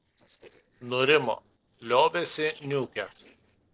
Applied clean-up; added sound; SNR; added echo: neural separator model SepFormer DNS4.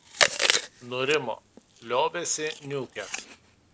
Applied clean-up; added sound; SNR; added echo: none; Chewing, mastication; 0 dB; none.